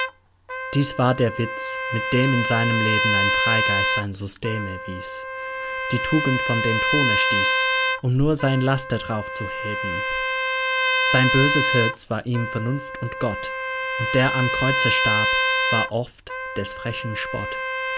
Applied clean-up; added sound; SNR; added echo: none; Trumpet; -1 dB; none.